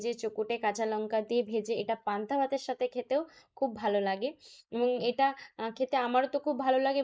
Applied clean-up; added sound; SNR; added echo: neural mask model Resemble Enhance denoiser.